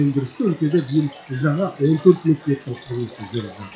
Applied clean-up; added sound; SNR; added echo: classical method WPE with log-MMSE.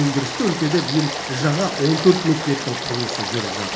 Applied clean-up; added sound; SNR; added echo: none; Stream / Frog; 6 dB; reverberation time 0.4 s.